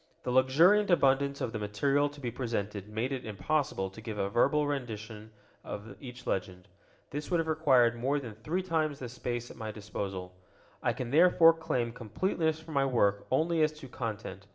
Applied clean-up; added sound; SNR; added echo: none; none; none; reverberation time 0.6 s.